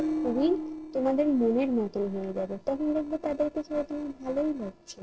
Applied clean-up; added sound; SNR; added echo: neural separator model SepFormer DNS4.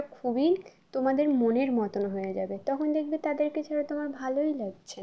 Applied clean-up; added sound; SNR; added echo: none; none; none; none.